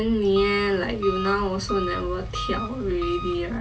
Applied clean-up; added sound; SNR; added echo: none; Engine; 9 dB; reverberation time 0.2 s.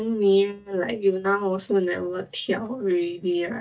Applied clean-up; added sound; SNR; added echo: neural mask model DeepFilterNet 3.